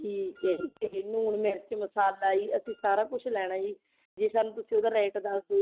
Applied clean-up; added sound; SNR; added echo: neural mask model RNNoise.